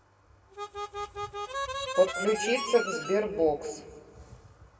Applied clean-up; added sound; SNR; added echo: none; Harmonica; 4 dB; reverberation time 1.8 s.